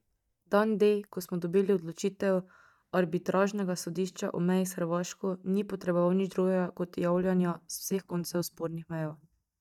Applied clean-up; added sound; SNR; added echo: neural mask model DeepFilterNet 3.